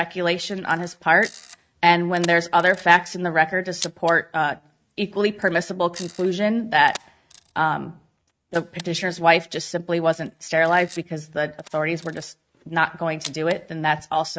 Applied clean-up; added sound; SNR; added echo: neural mask model RNNoise.